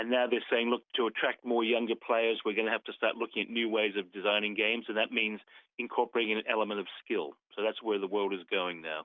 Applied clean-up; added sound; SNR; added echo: none; none; none; none.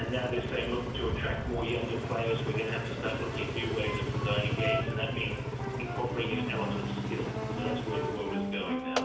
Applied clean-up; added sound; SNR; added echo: none; Engine; -2 dB; reverberation time 0.5 s.